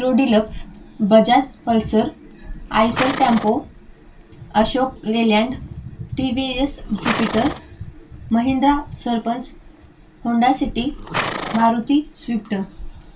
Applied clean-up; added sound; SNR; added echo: none; Livestock, farm animals, working animals; 12 dB; reverberation time 0.2 s.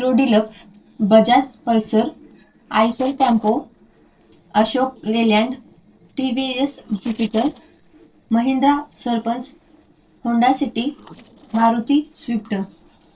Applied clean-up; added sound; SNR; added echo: neural separator model SepFormer DNS4.